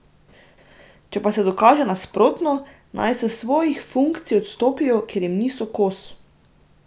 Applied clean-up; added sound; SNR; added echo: none; none; none; none.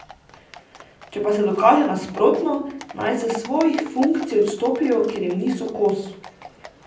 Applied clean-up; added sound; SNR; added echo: none; Livestock, farm animals, working animals; 18 dB; reverberation time 0.6 s.